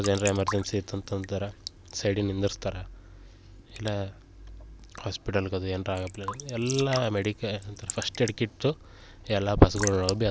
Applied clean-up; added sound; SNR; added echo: none; Raindrop / Drip / Trickle, dribble; 12 dB; none.